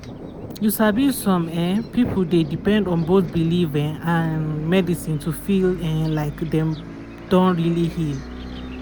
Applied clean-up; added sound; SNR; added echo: none; Bus + Thunder; 13 dB; none.